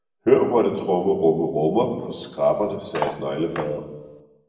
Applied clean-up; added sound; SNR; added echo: none; Cutlery, silverware; 11 dB; reverberation time 1.1 s.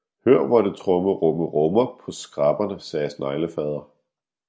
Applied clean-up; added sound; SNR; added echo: none; none; none; none.